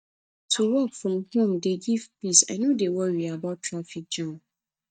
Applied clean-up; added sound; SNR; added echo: neural mask model DeepFilterNet 3.